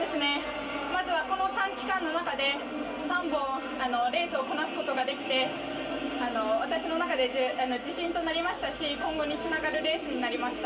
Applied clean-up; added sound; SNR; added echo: none; none; none; reverberation time 0.2 s.